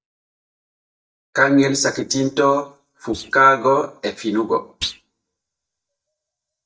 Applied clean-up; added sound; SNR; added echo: neural mask model DeepFilterNet 3.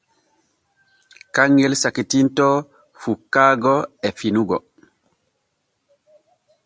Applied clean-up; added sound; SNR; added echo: none; none; none; none.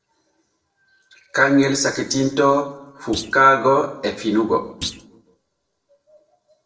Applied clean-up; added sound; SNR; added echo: neural separator model SepFormer DNS4.